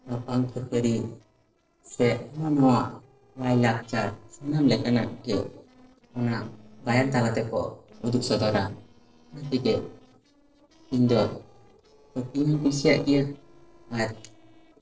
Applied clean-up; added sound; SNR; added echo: neural separator model SepFormer DNS4.